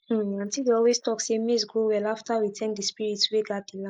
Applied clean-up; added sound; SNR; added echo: neural mask model Resemble Enhance denoiser.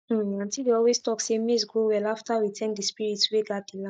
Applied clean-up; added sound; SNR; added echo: neural mask model DeepFilterNet 3.